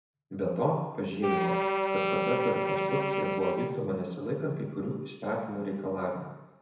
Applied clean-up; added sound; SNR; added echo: none; Wind instrument, woodwind instrument; -2 dB; reverberation time 1.0 s.